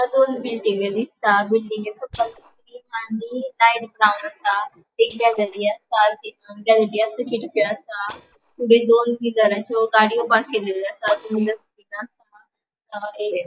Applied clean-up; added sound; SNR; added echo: neural mask model DeepFilterNet 3.